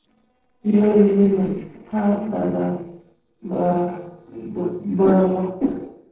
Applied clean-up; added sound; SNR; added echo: neural separator model SepFormer DNS4.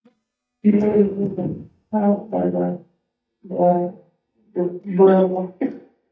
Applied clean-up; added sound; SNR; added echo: neural mask model DeepFilterNet 3.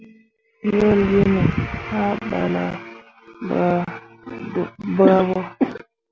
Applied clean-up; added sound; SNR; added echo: none; none; none; none.